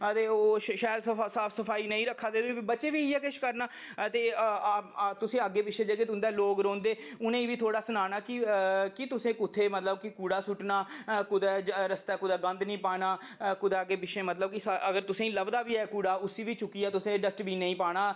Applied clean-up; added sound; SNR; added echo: none; none; none; none.